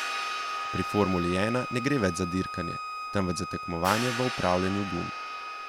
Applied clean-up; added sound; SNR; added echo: none; Hi-hat + Bowed string instrument; 5 dB; none.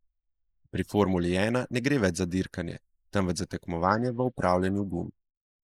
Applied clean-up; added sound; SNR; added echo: neural mask model Resemble Enhance denoiser.